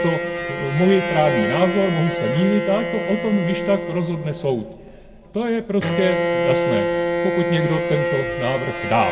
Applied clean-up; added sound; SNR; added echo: none; Bowed string instrument; 2 dB; reverberation time 1.3 s.